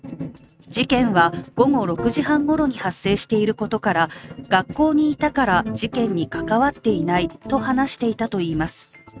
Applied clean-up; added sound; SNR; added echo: neural mask model RNNoise.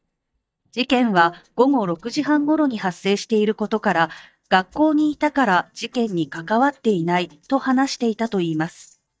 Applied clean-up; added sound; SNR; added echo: neural mask model DeepFilterNet 3.